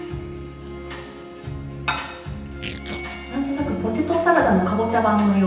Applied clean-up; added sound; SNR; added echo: none; Tearing; 17 dB; reverberation time 0.9 s.